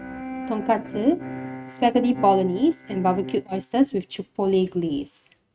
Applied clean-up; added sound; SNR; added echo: neural mask model RNNoise.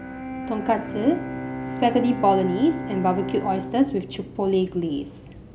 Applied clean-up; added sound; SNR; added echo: none; Bowed string instrument; 9 dB; none.